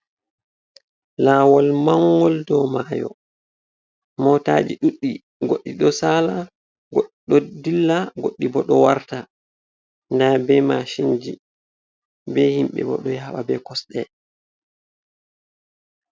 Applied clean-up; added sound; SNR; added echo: none; none; none; none.